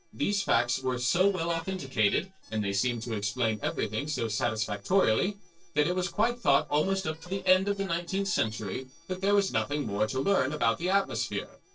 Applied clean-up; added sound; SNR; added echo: neural separator model SepFormer DNS4.